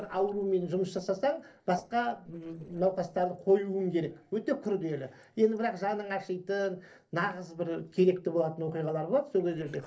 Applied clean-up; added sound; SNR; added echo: neural separator model SepFormer DNS4.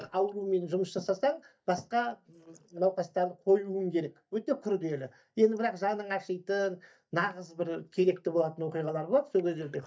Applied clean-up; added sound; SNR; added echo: neural mask model DeepFilterNet 3.